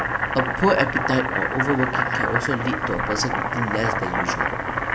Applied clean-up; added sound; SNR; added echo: none; Boiling; -2 dB; none.